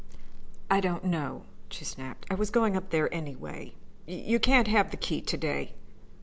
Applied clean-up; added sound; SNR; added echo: none; none; none; none.